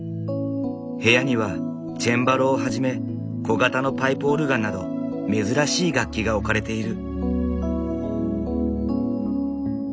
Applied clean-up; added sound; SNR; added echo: none; none; none; none.